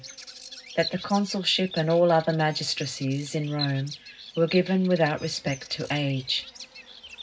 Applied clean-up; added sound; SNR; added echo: none; Bird vocalization, bird call, bird song; 15 dB; reverberation time 0.4 s.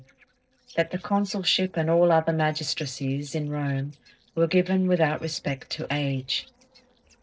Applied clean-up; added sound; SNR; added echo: neural separator model SepFormer DNS4.